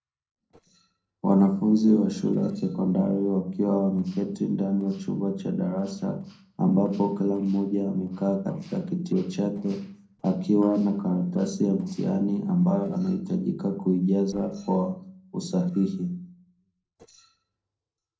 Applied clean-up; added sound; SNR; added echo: neural separator model SepFormer DNS4.